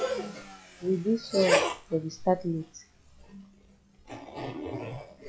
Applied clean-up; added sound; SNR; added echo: classical method log-MMSE.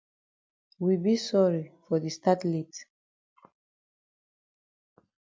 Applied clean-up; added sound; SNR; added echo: none; none; none; none.